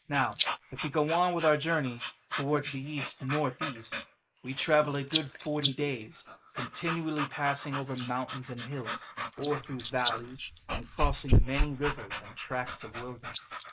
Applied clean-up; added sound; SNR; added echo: neural mask model Resemble Enhance denoiser.